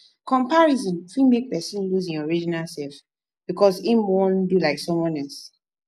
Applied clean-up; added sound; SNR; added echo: none; none; none; none.